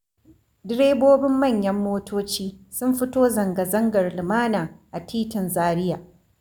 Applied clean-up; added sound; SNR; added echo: none; none; none; none.